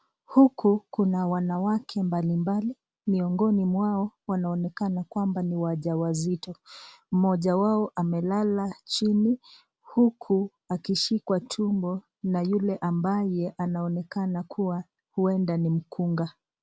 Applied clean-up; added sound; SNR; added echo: none; none; none; none.